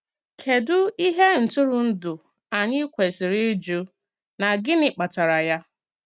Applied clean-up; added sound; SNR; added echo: none; none; none; none.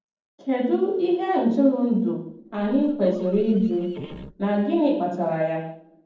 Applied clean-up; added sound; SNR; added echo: neural separator model SepFormer DNS4.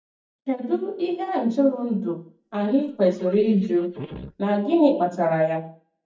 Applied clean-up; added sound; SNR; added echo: neural mask model DeepFilterNet 3.